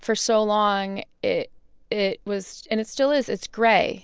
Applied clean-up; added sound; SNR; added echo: none; none; none; none.